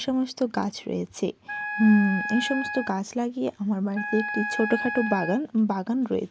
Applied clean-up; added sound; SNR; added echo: none; Wind instrument, woodwind instrument; 8 dB; none.